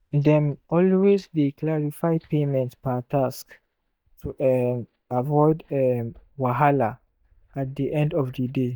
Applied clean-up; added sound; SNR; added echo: neural mask model DeepFilterNet 3.